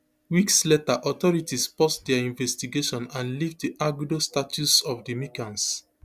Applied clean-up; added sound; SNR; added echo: none; none; none; none.